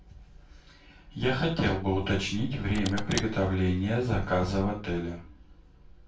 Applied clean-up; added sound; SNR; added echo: none; Car; 15 dB; reverberation time 0.3 s.